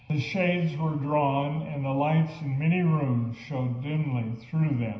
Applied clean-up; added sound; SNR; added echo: none; none; none; reverberation time 0.9 s.